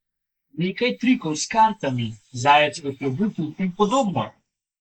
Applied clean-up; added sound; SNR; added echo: neural mask model Resemble Enhance denoiser.